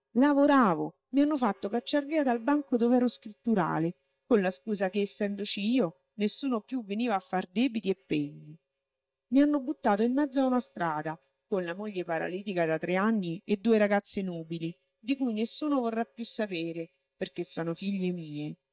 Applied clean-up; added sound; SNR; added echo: neural mask model DeepFilterNet 3.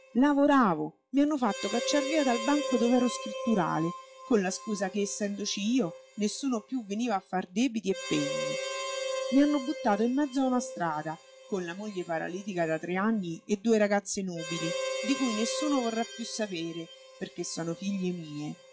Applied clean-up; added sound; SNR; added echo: classical method log-MMSE.